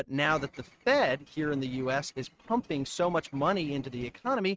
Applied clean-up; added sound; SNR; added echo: neural mask model RNNoise.